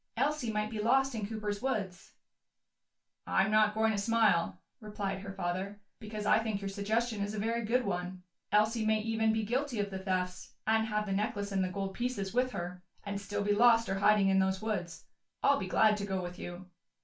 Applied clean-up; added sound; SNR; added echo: none; none; none; reverberation time 0.2 s.